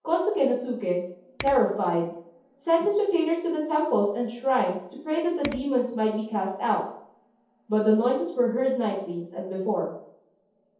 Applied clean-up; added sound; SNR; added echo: none; Finger snapping; 18 dB; reverberation time 0.7 s.